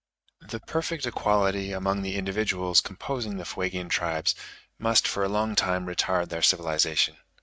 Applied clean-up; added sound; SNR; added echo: neural mask model RNNoise.